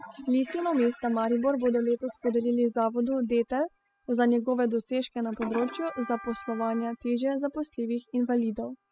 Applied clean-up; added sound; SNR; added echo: classical method spectral subtraction.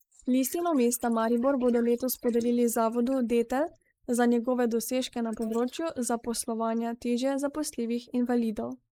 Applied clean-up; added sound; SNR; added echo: neural mask model Resemble Enhance denoiser.